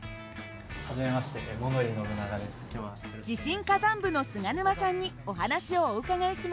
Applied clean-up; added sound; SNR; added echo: none; none; none; none.